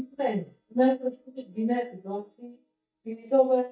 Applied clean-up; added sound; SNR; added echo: neural mask model DeepFilterNet 3.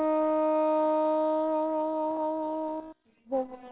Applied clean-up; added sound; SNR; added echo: neural separator model SepFormer WHAMR!.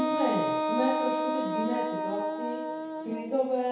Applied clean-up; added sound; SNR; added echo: none; Wind instrument, woodwind instrument; -1 dB; reverberation time 0.8 s.